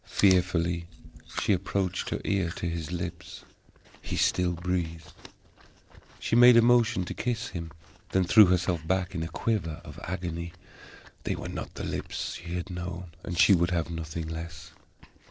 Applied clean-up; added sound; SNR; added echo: neural separator model SepFormer DNS4.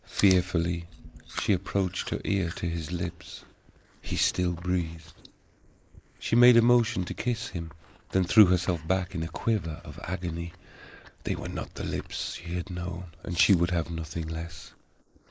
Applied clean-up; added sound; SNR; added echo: neural mask model Resemble Enhance denoiser.